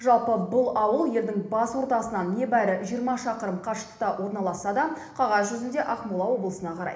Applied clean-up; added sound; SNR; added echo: none; none; none; reverberation time 1.0 s.